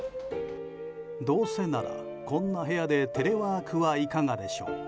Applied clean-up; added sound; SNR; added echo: none; none; none; none.